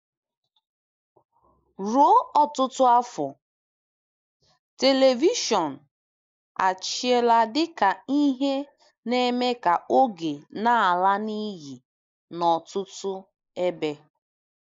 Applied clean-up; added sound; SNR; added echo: neural mask model Resemble Enhance denoiser.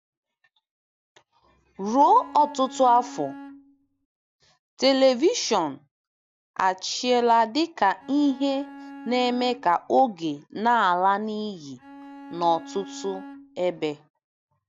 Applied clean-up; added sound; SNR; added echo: none; Bowed string instrument; 17 dB; none.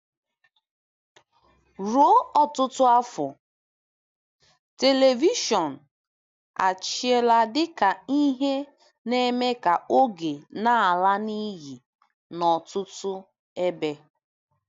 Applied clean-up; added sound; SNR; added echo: none; none; none; none.